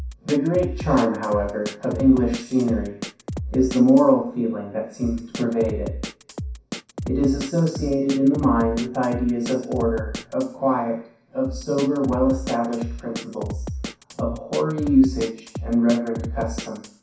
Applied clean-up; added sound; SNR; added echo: none; Drum kit; 10 dB; reverberation time 0.6 s.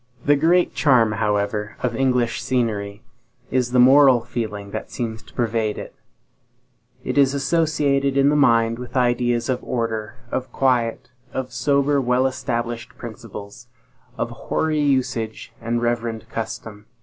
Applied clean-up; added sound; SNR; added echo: none; none; none; none.